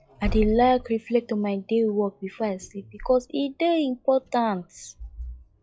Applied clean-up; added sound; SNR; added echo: classical method log-MMSE.